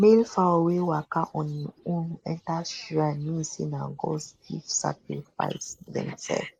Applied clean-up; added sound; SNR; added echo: neural mask model Resemble Enhance denoiser.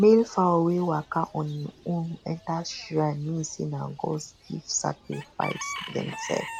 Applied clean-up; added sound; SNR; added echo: none; Bird / Chicken, rooster; 16 dB; none.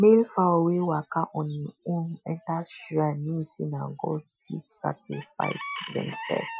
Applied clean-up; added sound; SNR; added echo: classical method Wiener filter.